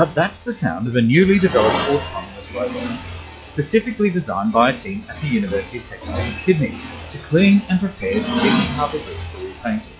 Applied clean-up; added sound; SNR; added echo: classical method log-MMSE.